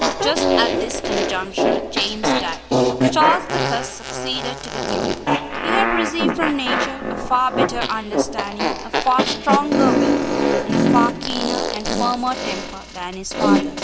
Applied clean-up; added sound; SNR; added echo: none; Fart; -4 dB; none.